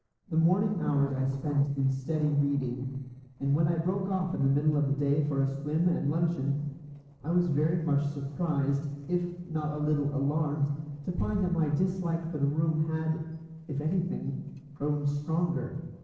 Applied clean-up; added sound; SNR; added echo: neural separator model SepFormer DNS4.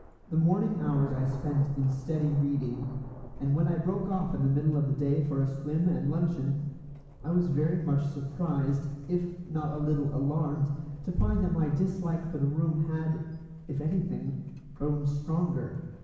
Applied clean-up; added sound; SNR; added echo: none; Thunder; 18 dB; reverberation time 1.1 s.